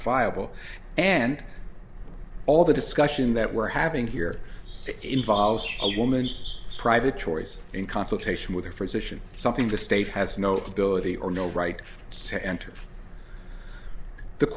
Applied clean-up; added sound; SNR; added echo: none; Chirp, tweet; 10 dB; none.